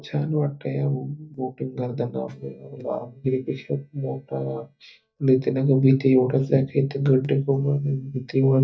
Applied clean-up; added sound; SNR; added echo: neural mask model DeepFilterNet 3.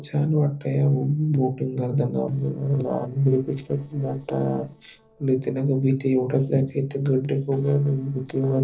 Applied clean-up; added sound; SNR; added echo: neural separator model SepFormer DNS4.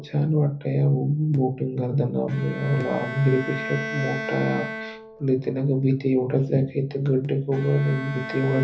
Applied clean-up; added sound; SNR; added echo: none; Bowed string instrument; 13 dB; reverberation time 0.3 s.